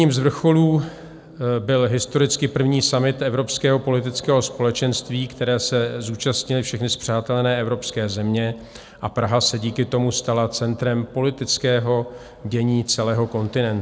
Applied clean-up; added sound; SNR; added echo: none; none; none; none.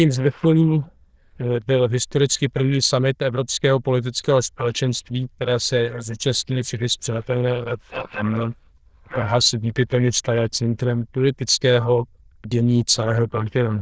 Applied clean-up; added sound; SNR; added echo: neural diffusion model UNIVERSE++.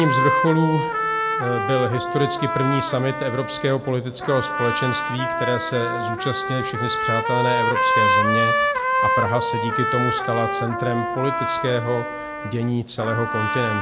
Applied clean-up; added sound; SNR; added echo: none; Trumpet; 0 dB; none.